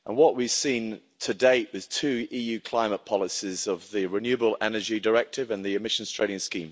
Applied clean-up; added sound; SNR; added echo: none; none; none; none.